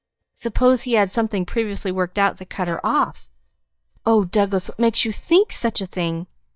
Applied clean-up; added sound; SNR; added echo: neural mask model DeepFilterNet 3.